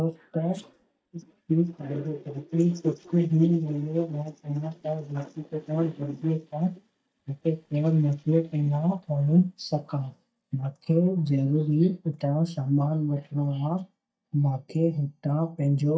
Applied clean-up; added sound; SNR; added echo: neural mask model DeepFilterNet 3.